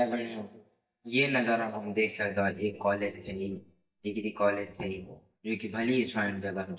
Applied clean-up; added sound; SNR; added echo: neural mask model DeepFilterNet 3.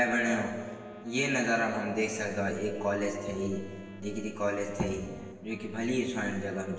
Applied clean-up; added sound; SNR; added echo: none; Wind instrument, woodwind instrument; 19 dB; reverberation time 1.2 s.